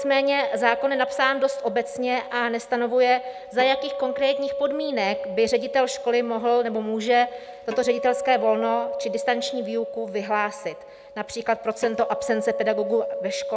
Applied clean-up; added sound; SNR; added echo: none; Acoustic guitar; 8 dB; none.